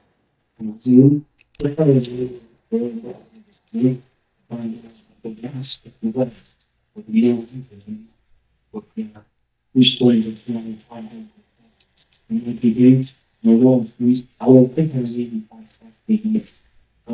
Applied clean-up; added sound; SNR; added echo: neural mask model DeepFilterNet 3.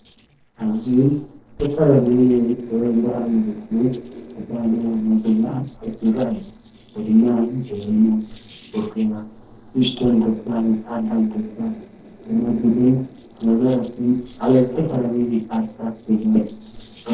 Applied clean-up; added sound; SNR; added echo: neural separator model SepFormer DNS4.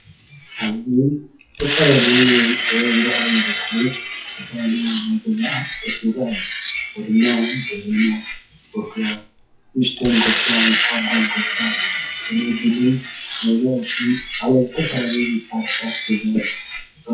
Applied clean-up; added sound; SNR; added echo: classical method WPE with log-MMSE.